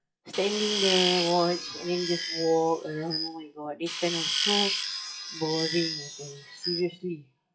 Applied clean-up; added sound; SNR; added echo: classical method WPE with log-MMSE.